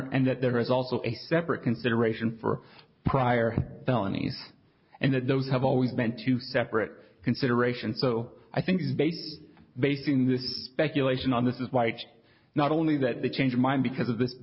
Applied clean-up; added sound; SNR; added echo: none; none; none; none.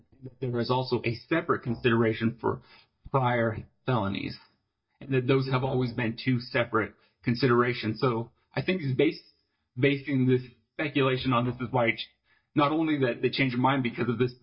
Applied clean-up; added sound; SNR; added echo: neural mask model DeepFilterNet 3.